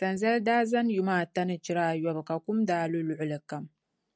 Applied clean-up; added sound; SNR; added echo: none; none; none; none.